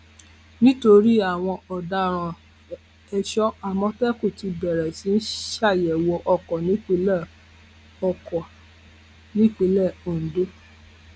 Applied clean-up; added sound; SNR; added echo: none; none; none; none.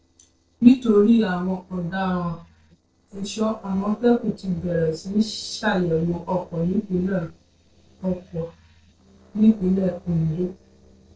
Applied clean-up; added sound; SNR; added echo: neural separator model SepFormer DNS4.